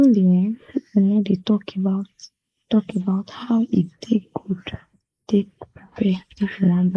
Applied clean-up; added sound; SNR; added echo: neural mask model Resemble Enhance denoiser.